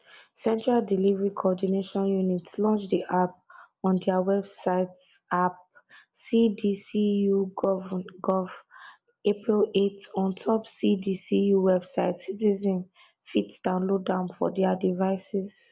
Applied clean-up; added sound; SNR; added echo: none; none; none; none.